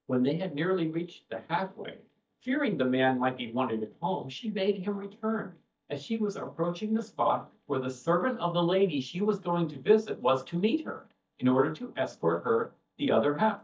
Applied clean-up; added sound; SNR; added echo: neural mask model DeepFilterNet 3.